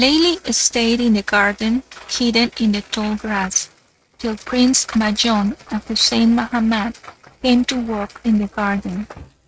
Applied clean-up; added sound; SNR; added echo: neural mask model RNNoise.